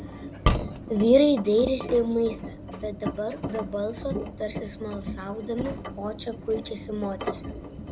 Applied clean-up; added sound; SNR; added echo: none; Engine; 6 dB; none.